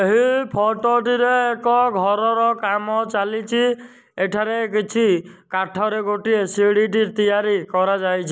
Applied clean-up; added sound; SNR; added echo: none; none; none; none.